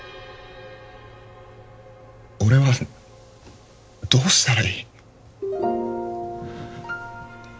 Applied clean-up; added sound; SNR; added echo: none; none; none; none.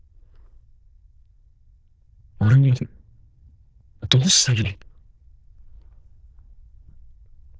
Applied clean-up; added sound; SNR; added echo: neural diffusion model UNIVERSE++.